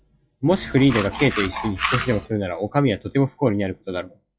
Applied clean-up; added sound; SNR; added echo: classical method log-MMSE.